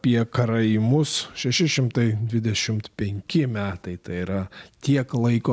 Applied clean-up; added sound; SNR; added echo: none; none; none; none.